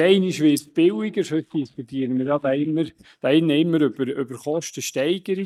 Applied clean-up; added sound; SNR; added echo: neural mask model DeepFilterNet 3.